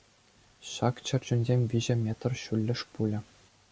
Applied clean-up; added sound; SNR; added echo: none; none; none; none.